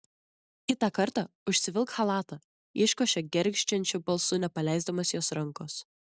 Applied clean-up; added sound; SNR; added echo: none; none; none; none.